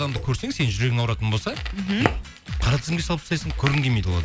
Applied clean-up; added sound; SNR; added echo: none; Crackle; 11 dB; none.